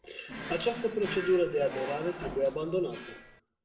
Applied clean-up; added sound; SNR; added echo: none; Drawer open or close; 10 dB; reverberation time 0.7 s.